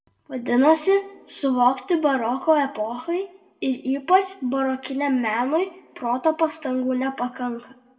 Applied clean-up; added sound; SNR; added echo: none; none; none; reverberation time 0.6 s.